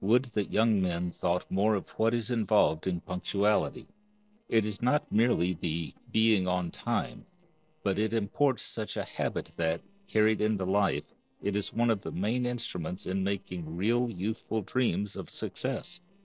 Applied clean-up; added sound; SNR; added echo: neural separator model SepFormer DNS4.